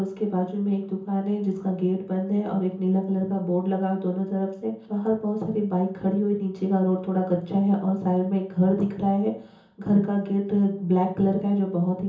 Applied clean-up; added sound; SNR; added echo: none; none; none; reverberation time 0.7 s.